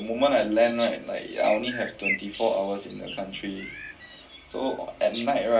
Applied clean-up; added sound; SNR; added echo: none; Bird; 12 dB; reverberation time 0.3 s.